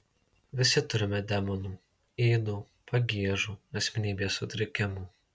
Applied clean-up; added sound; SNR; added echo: none; none; none; none.